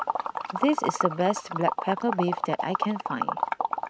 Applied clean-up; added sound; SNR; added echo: neural mask model RNNoise.